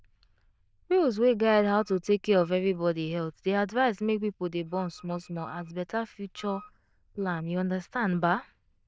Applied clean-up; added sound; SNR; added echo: neural diffusion model UNIVERSE++.